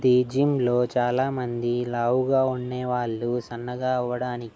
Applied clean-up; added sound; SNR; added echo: none; none; none; none.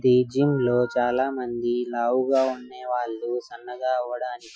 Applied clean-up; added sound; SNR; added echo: classical method Wiener filter.